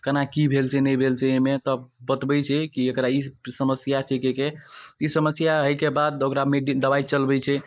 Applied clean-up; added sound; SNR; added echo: neural mask model Resemble Enhance denoiser.